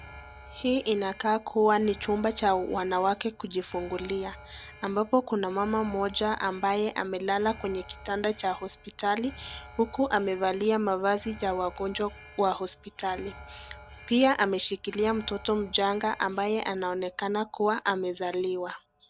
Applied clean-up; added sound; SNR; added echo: none; Alarm; 20 dB; none.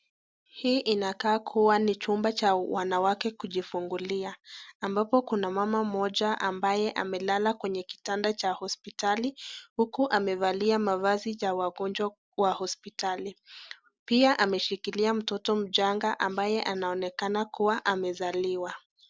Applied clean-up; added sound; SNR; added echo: none; none; none; none.